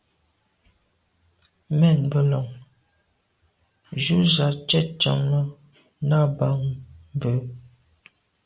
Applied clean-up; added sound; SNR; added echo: none; none; none; none.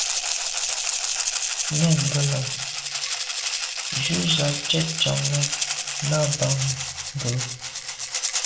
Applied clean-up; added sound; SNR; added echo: none; Rattle (instrument); 0 dB; reverberation time 0.5 s.